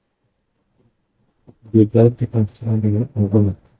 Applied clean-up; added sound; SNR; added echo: neural mask model DeepFilterNet 3.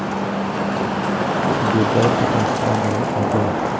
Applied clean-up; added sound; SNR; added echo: none; Traffic noise, roadway noise; -5 dB; none.